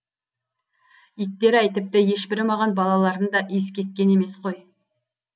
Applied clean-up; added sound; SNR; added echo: none; none; none; none.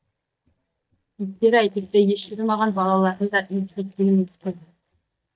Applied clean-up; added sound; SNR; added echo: neural mask model DeepFilterNet 3.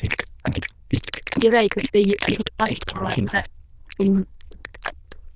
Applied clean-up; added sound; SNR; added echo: neural diffusion model UNIVERSE++.